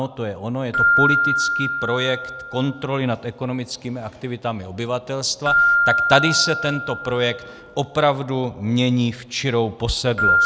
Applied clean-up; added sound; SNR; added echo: none; Keyboard (musical); 1 dB; none.